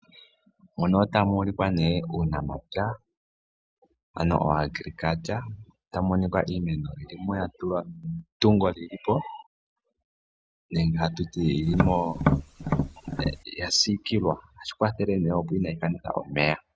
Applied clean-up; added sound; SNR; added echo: none; Tap; 0 dB; none.